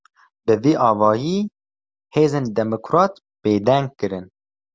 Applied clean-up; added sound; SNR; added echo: none; none; none; none.